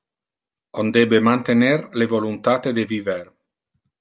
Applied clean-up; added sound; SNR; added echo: none; none; none; none.